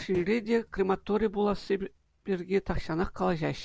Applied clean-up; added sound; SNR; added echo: neural separator model SepFormer DNS4.